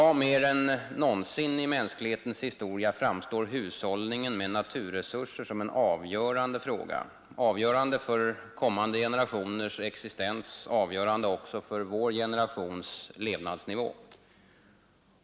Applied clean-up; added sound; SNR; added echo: none; none; none; none.